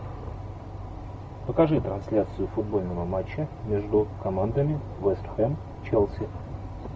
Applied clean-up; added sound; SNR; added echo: none; none; none; none.